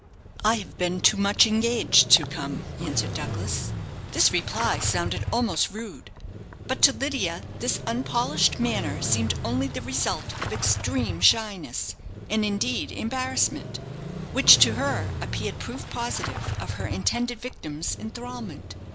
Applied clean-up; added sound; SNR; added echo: none; Engine starting / Motorcycle; 7 dB; none.